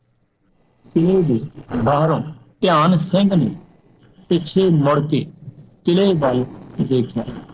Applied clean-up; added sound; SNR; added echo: neural separator model SepFormer DNS4.